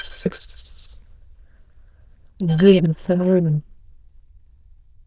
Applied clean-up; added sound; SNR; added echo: neural diffusion model UNIVERSE++.